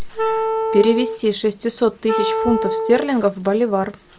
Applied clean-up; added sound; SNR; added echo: none; Wind instrument, woodwind instrument; 3 dB; none.